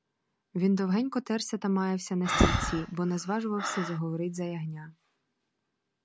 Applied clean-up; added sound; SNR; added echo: none; Breathing; 4 dB; none.